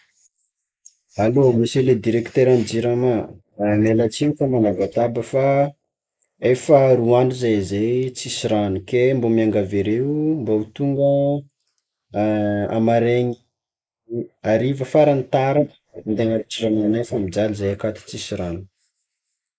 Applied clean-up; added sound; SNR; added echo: neural mask model Resemble Enhance denoiser.